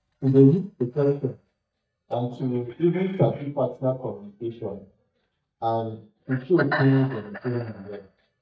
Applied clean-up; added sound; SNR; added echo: neural mask model DeepFilterNet 3.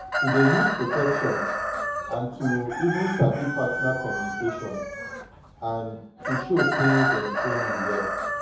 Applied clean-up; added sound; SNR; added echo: none; Chicken, rooster; 1 dB; reverberation time 0.7 s.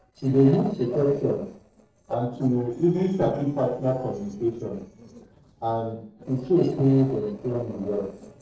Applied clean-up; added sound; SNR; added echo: neural separator model SepFormer DNS4.